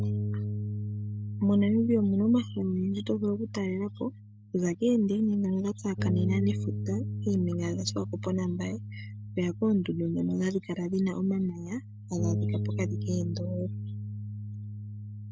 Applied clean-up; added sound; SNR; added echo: none; Bass guitar; 5 dB; none.